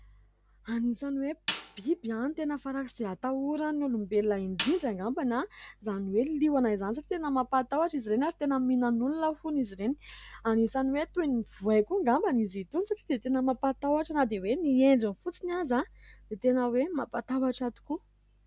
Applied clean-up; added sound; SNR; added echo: none; Snare drum; 11 dB; none.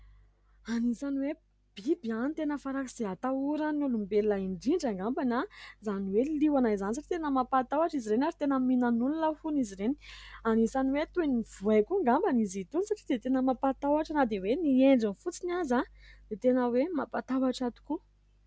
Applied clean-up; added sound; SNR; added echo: none; none; none; none.